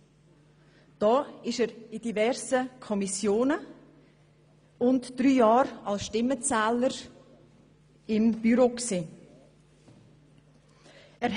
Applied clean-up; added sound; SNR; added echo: none; none; none; none.